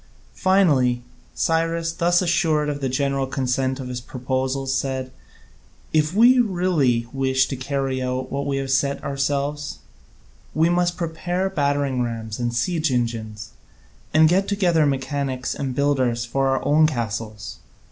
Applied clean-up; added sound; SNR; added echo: none; none; none; none.